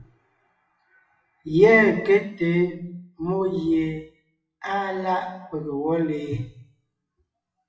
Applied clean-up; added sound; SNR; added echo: classical method WPE with log-MMSE.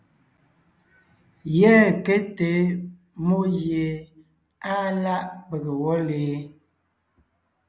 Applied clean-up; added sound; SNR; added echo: none; none; none; none.